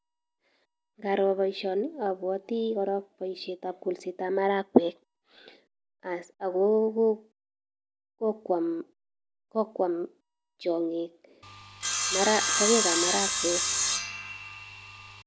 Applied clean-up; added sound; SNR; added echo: none; Sawing; -1 dB; none.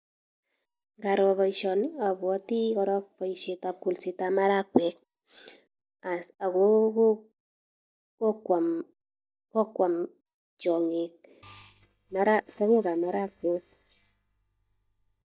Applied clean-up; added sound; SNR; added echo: neural mask model DeepFilterNet 3.